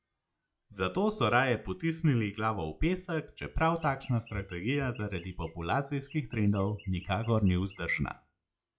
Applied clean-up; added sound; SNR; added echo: classical method log-MMSE.